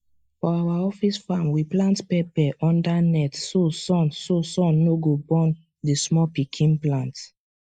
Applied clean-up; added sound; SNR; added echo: neural mask model Resemble Enhance denoiser.